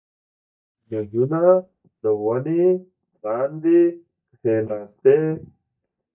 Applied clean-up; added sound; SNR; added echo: neural mask model DeepFilterNet 3.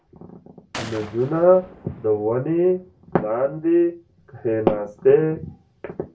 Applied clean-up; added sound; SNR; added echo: none; Gunshot, gunfire; 19 dB; reverberation time 0.2 s.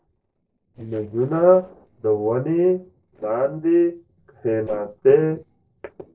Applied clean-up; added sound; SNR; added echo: neural separator model SepFormer DNS4.